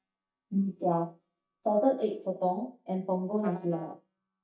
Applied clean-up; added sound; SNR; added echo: neural mask model DeepFilterNet 3.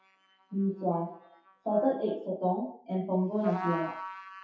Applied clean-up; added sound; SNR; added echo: classical method WPE with log-MMSE.